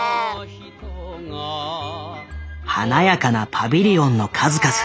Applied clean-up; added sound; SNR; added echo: none; Meow; 11 dB; none.